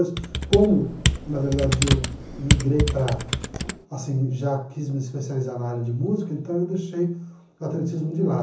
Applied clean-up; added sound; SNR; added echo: none; Computer keyboard; 0 dB; reverberation time 0.7 s.